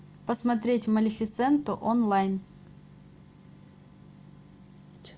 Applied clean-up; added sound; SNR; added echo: none; none; none; none.